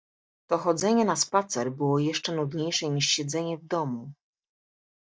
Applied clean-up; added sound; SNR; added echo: neural mask model DeepFilterNet 3.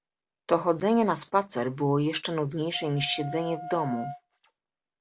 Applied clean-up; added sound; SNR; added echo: none; Wind instrument, woodwind instrument; 12 dB; none.